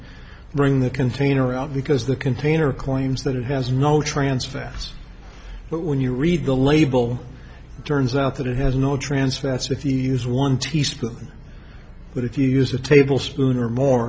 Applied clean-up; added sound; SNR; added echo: none; none; none; none.